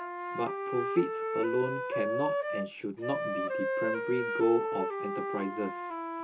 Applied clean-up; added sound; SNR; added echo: none; Wind instrument, woodwind instrument; 0 dB; reverberation time 0.2 s.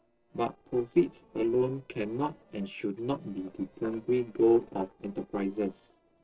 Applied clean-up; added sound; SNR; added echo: neural separator model SepFormer DNS4.